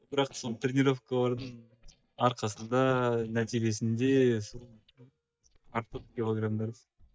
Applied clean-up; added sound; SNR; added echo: neural mask model DeepFilterNet 3.